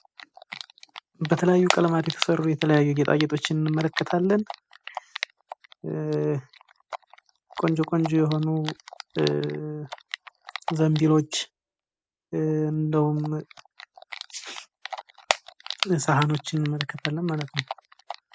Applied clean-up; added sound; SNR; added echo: none; Typing; 11 dB; none.